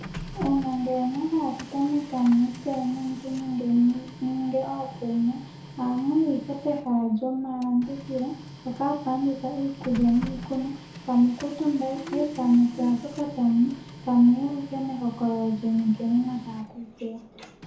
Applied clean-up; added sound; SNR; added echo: none; Printer; 16 dB; reverberation time 0.6 s.